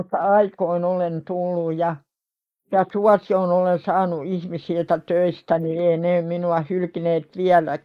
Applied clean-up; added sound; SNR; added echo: neural mask model Resemble Enhance denoiser.